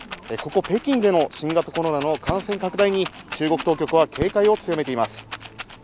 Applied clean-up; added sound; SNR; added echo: none; Rattle + Fireworks; 13 dB; none.